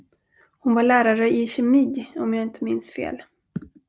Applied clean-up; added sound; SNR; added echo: none; none; none; none.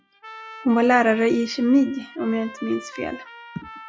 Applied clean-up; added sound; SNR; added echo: classical method log-MMSE.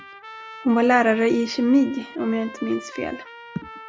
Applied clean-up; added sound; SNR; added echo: none; Trumpet; 18 dB; none.